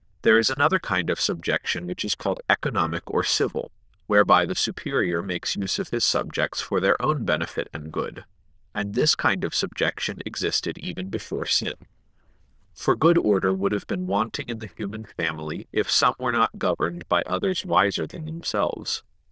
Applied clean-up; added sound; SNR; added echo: neural diffusion model UNIVERSE++.